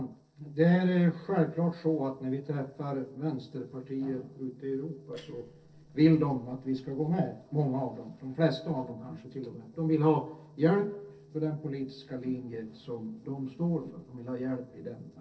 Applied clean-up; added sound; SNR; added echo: neural separator model SepFormer DNS4.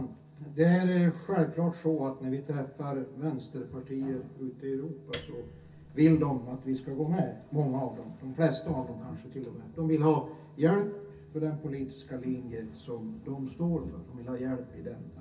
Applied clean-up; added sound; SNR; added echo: none; Piano; 20 dB; reverberation time 0.3 s.